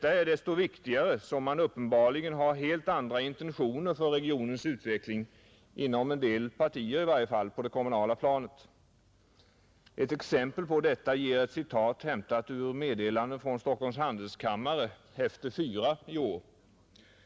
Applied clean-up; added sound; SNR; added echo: none; none; none; none.